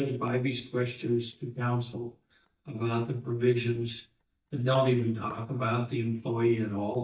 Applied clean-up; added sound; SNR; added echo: neural mask model DeepFilterNet 3.